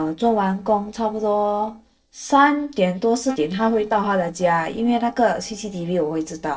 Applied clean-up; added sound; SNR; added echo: neural separator model SepFormer DNS4.